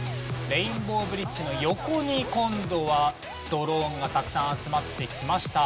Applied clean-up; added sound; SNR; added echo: none; Piano; 15 dB; none.